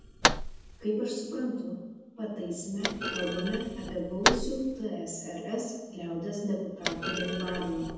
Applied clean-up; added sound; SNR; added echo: none; Thump, thud; 1 dB; reverberation time 1.1 s.